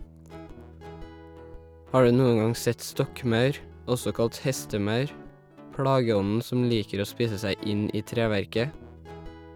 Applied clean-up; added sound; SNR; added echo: none; Guitar; 18 dB; none.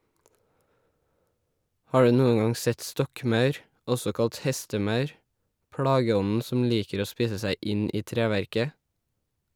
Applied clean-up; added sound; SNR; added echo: none; none; none; none.